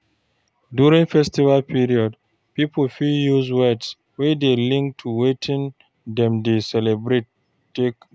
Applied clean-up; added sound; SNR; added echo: none; none; none; none.